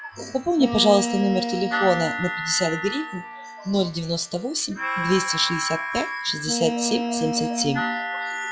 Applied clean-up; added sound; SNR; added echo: classical method log-MMSE.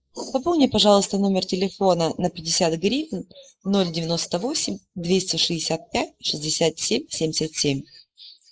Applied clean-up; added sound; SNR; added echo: neural mask model Resemble Enhance denoiser.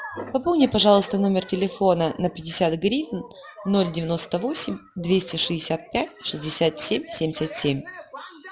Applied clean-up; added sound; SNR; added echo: none; none; none; none.